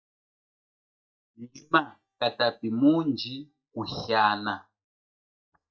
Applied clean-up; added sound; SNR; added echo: neural mask model DeepFilterNet 3.